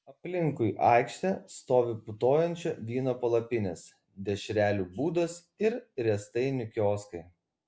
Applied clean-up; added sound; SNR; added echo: none; none; none; none.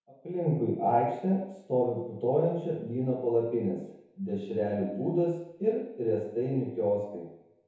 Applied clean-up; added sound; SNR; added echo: none; none; none; reverberation time 0.9 s.